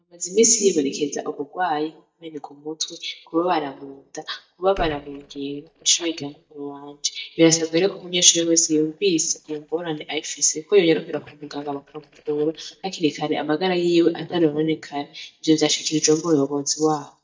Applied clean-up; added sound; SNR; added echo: neural mask model DeepFilterNet 3.